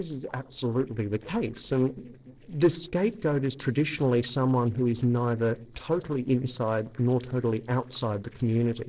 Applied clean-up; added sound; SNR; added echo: neural separator model SepFormer DNS4.